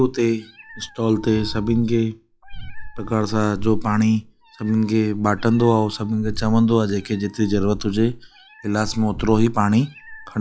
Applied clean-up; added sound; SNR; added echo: classical method log-MMSE.